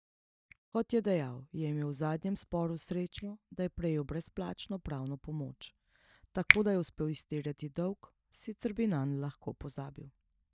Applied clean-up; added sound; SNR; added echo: neural mask model DeepFilterNet 3.